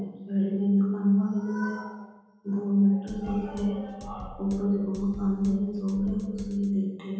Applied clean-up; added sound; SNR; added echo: none; Drum kit; 16 dB; reverberation time 1.3 s.